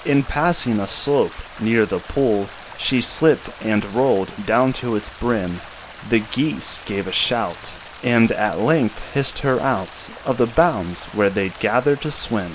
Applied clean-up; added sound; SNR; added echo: none; Stream; 18 dB; none.